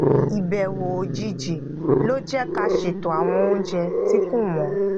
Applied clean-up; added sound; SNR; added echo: none; Growling; -2 dB; none.